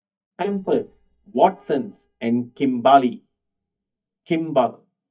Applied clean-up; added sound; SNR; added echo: neural mask model DeepFilterNet 3.